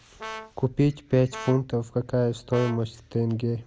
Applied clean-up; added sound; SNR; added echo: none; Brass instrument; 16 dB; none.